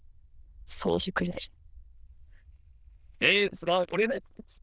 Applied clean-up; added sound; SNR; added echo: neural diffusion model UNIVERSE++.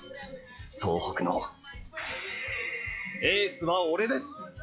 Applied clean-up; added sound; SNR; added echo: classical method log-MMSE.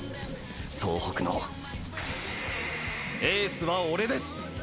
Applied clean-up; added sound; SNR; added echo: none; Bird; 15 dB; none.